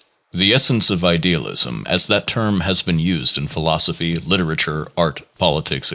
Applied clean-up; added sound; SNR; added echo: neural mask model Resemble Enhance denoiser.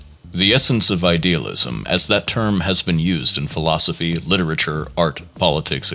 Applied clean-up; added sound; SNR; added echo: none; Bass guitar; 20 dB; none.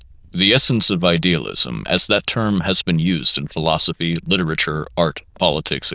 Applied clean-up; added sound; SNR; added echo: neural diffusion model UNIVERSE++.